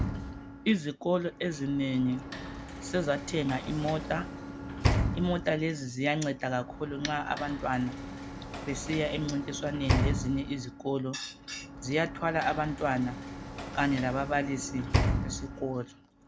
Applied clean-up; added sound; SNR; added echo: none; Sliding door / Slam; 3 dB; none.